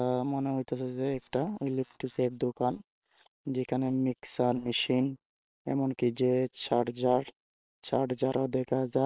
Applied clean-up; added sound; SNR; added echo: neural separator model SepFormer WHAM!.